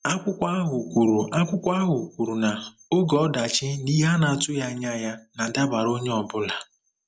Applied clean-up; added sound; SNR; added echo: none; none; none; none.